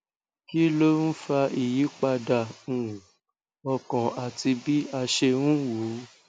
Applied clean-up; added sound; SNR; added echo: none; none; none; none.